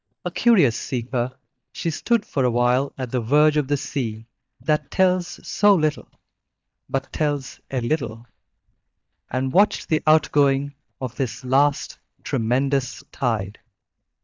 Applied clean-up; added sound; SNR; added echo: neural mask model DeepFilterNet 3.